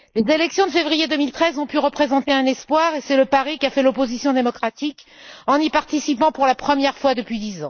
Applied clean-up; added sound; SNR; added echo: neural mask model Resemble Enhance denoiser.